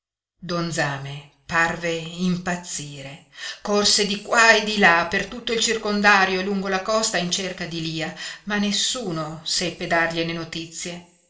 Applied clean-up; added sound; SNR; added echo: none; none; none; reverberation time 0.8 s.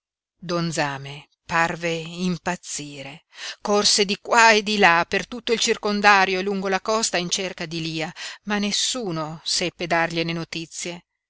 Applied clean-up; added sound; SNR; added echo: none; none; none; none.